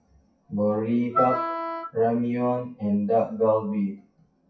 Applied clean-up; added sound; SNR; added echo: classical method WPE with log-MMSE.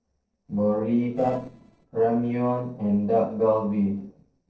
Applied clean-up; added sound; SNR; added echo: neural separator model SepFormer DNS4.